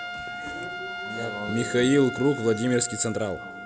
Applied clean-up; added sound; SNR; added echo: none; Trumpet; 10 dB; none.